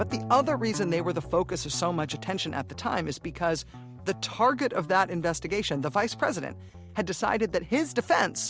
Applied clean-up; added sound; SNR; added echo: none; none; none; none.